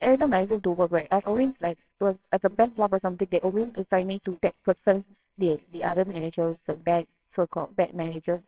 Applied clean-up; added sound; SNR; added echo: neural separator model SepFormer WHAMR!.